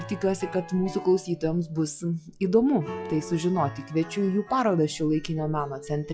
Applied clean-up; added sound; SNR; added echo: classical method log-MMSE.